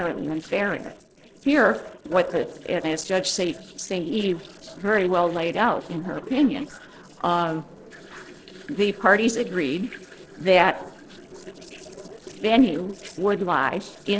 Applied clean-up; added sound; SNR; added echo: neural separator model SepFormer DNS4.